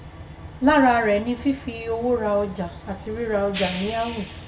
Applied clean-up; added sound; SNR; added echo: none; Train; 13 dB; reverberation time 0.5 s.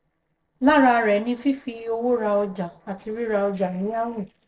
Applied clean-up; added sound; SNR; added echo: neural separator model SepFormer DNS4.